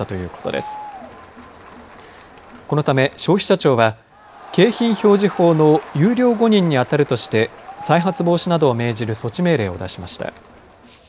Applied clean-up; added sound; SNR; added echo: none; Crowd; 19 dB; none.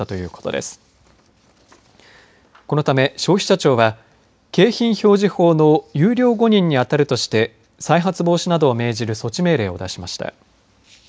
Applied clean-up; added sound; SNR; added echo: none; none; none; none.